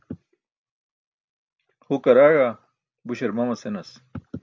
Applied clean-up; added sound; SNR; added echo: none; none; none; none.